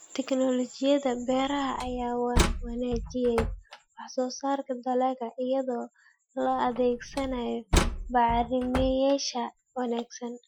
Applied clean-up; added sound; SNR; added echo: classical method Wiener filter.